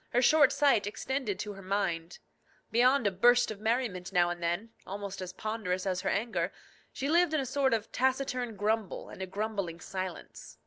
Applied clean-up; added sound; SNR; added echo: none; none; none; none.